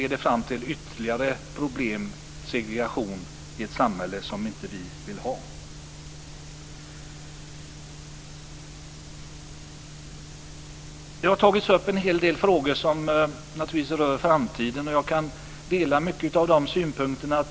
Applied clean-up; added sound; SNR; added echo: none; none; none; none.